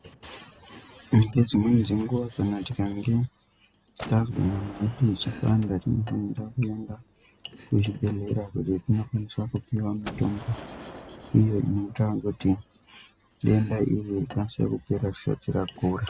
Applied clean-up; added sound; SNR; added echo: none; Gunshot, gunfire + Domestic sounds, home sounds; 19 dB; none.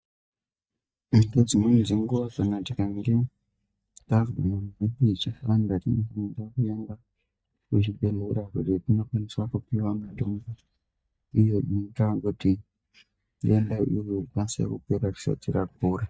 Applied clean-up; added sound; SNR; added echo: neural mask model DeepFilterNet 3.